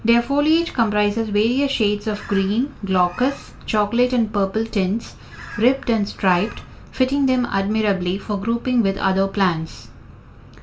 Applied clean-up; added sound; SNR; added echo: none; Bird; 19 dB; reverberation time 0.3 s.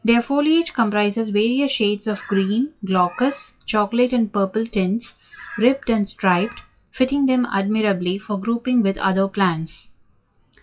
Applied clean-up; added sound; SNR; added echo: classical method WPE with log-MMSE.